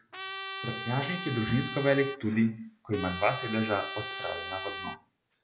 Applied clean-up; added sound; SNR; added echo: none; Trumpet; 7 dB; none.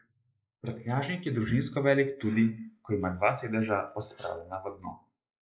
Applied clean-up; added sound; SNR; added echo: neural mask model Resemble Enhance denoiser.